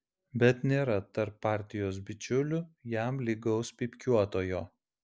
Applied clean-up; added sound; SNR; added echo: none; none; none; none.